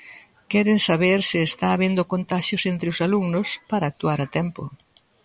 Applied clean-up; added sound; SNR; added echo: none; none; none; none.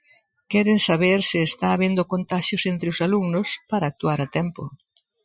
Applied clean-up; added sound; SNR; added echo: classical method Wiener filter.